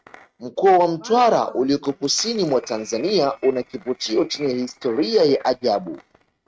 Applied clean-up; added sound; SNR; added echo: neural mask model RNNoise.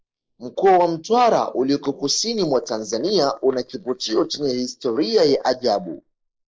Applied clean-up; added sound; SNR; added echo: neural mask model Resemble Enhance denoiser.